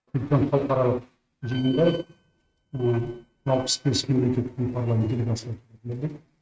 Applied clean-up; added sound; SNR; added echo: neural mask model RNNoise.